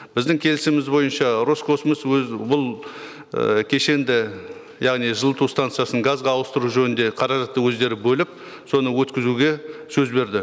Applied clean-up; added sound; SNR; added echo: none; none; none; none.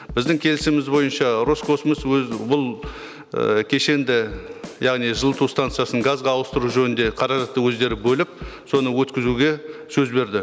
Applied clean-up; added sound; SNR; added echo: none; Drum kit; 19 dB; none.